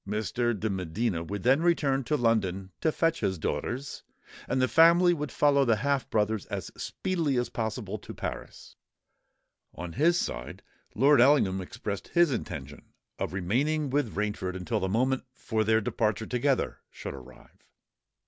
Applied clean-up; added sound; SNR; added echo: none; none; none; none.